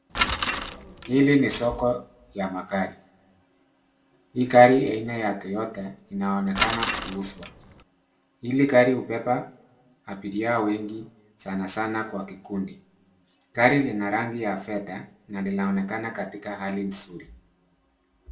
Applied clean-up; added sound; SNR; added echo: none; Bicycle; 4 dB; reverberation time 0.4 s.